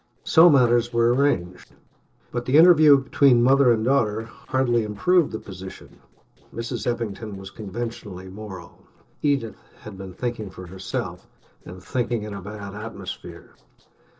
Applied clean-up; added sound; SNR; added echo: neural separator model SepFormer DNS4.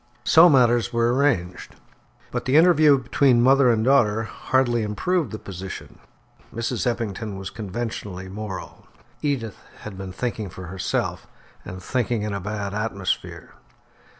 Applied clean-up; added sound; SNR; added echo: none; none; none; none.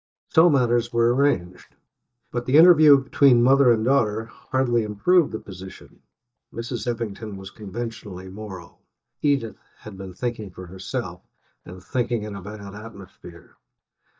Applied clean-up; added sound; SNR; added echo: neural mask model DeepFilterNet 3.